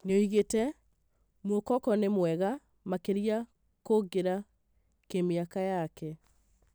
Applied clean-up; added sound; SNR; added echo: none; none; none; none.